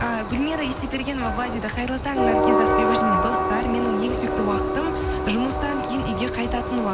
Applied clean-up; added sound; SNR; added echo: none; Train; -2 dB; none.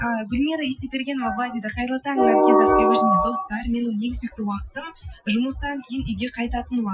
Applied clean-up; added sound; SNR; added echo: classical method Wiener filter.